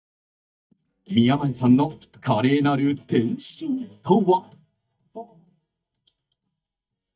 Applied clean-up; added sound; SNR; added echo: neural mask model DeepFilterNet 3.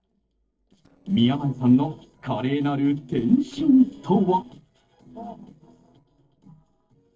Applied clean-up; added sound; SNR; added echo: neural separator model SepFormer DNS4.